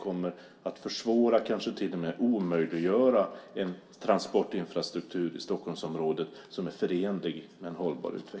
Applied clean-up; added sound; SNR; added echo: none; none; none; reverberation time 0.7 s.